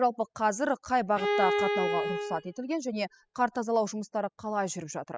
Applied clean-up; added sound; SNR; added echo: classical method spectral subtraction.